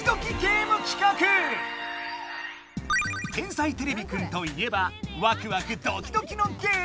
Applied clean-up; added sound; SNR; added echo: none; none; none; none.